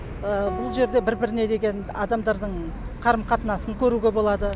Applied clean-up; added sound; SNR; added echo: none; Acoustic guitar; 15 dB; none.